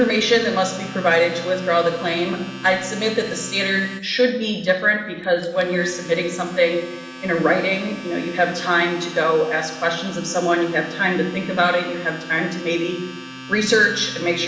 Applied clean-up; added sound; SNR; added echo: none; Domestic sounds, home sounds; 15 dB; reverberation time 1.1 s.